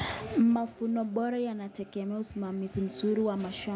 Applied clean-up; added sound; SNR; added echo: none; none; none; none.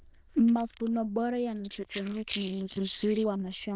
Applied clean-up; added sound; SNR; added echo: neural diffusion model UNIVERSE++.